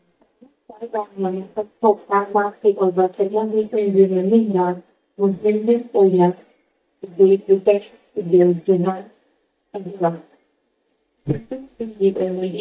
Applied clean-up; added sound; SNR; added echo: neural mask model DeepFilterNet 3.